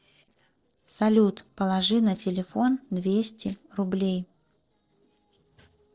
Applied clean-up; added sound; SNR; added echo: neural separator model SepFormer DNS4.